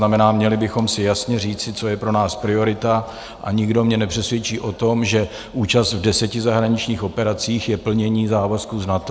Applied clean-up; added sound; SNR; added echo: none; none; none; none.